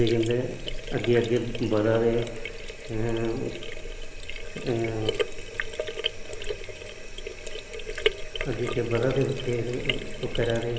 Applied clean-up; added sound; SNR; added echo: none; Sink (filling or washing); 3 dB; reverberation time 0.9 s.